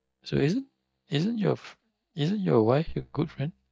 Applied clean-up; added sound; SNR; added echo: neural mask model DeepFilterNet 3.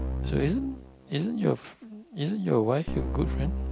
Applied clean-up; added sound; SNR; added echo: none; Keyboard (musical); 5 dB; none.